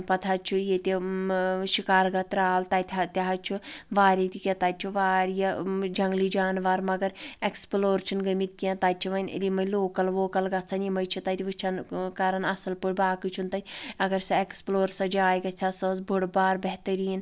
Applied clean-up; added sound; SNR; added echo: none; none; none; none.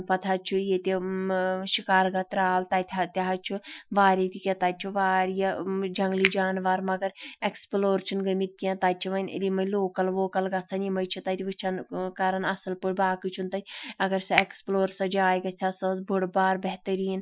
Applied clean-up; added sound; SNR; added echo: classical method Wiener filter.